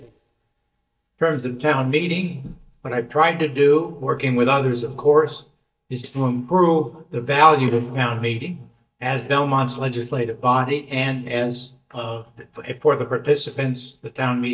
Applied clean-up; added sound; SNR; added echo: neural mask model DeepFilterNet 3.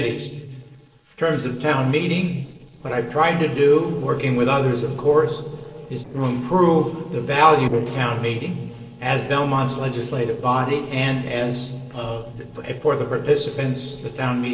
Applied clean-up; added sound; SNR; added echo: neural separator model SepFormer DNS4.